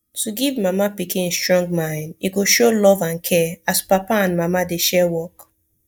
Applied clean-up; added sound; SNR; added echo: neural mask model DeepFilterNet 3.